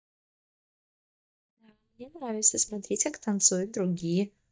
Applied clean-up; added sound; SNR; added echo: neural mask model DeepFilterNet 3.